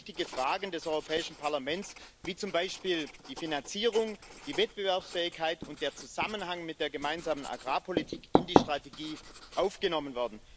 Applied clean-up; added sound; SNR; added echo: none; Writing; 3 dB; none.